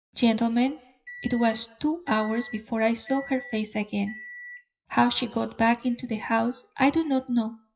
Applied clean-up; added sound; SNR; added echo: classical method WPE with log-MMSE.